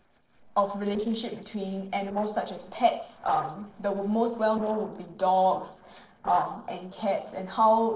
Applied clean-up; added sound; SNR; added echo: neural separator model SepFormer DNS4.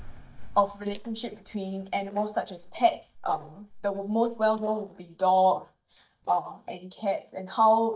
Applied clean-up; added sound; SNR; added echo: neural mask model DeepFilterNet 3.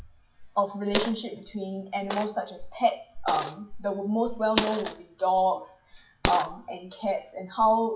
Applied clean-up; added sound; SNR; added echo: classical method WPE with log-MMSE.